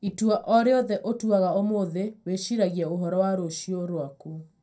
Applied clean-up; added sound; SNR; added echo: none; none; none; reverberation time 0.2 s.